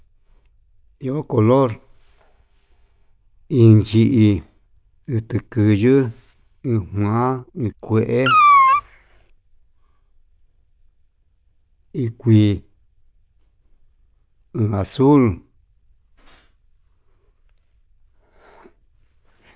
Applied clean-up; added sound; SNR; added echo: neural diffusion model UNIVERSE++.